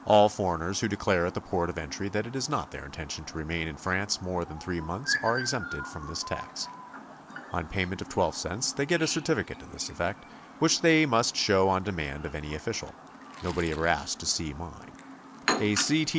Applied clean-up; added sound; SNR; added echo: none; Chirp, tweet; 11 dB; none.